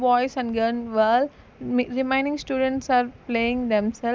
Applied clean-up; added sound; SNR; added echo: none; none; none; none.